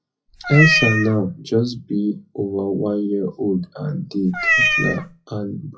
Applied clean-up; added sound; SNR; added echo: classical method WPE with log-MMSE.